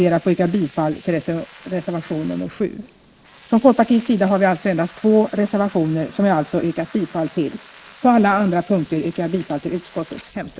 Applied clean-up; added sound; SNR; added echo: neural mask model Resemble Enhance denoiser.